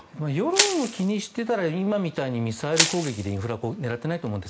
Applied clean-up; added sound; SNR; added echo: none; Crushing; 1 dB; none.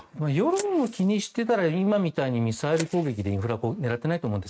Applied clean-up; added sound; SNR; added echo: neural mask model RNNoise.